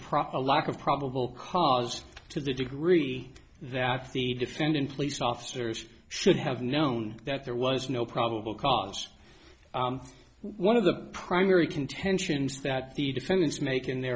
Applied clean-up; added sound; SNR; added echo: none; none; none; none.